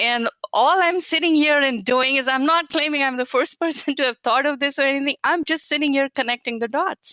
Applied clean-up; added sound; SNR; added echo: none; none; none; none.